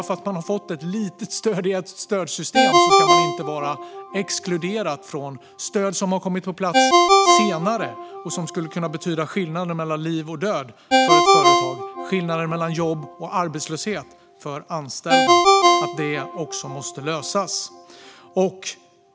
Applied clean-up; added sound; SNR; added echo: none; Ringtone; -4 dB; none.